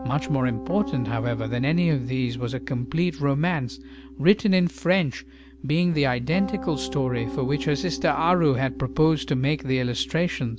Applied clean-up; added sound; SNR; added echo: none; Piano; 12 dB; none.